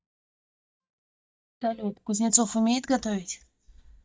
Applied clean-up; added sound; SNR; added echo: neural mask model DeepFilterNet 3.